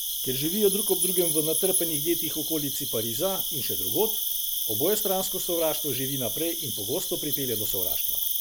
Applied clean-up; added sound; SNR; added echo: none; Cricket; -2 dB; none.